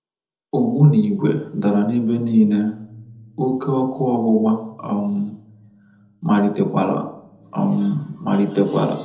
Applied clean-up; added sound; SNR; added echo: none; none; none; reverberation time 0.8 s.